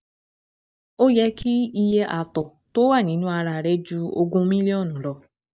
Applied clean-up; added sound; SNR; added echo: neural mask model DeepFilterNet 3.